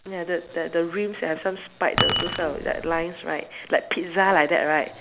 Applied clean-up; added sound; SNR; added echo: none; Keys jangling; 2 dB; none.